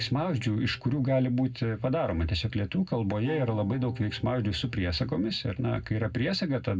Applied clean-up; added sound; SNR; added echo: neural separator model SepFormer DNS4.